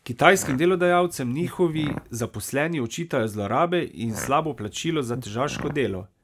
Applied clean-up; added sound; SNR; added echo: none; Fart; 13 dB; none.